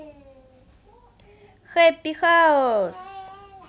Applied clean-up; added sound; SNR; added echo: none; none; none; none.